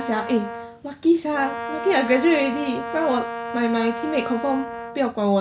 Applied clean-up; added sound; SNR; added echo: none; Brass instrument; 9 dB; none.